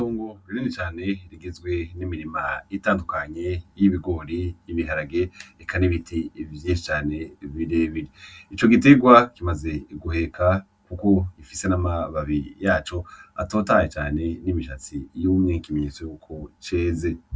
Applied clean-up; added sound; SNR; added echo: none; none; none; none.